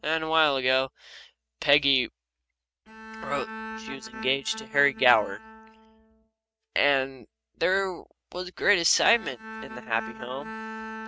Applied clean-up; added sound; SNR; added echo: neural mask model RNNoise.